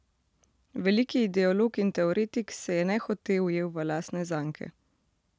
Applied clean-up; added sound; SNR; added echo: none; none; none; none.